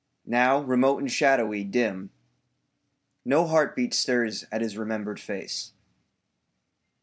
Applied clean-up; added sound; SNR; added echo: none; none; none; none.